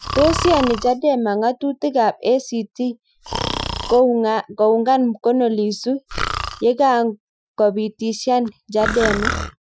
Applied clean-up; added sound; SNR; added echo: classical method Wiener filter.